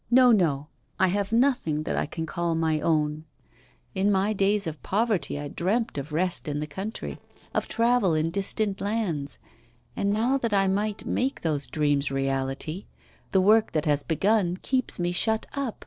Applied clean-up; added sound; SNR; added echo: neural separator model SepFormer DNS4.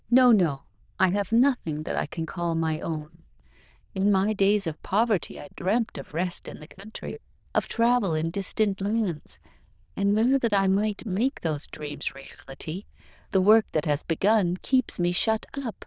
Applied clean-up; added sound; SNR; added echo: neural diffusion model UNIVERSE++.